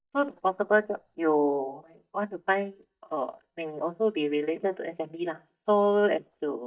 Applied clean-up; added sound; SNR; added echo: neural mask model DeepFilterNet 3.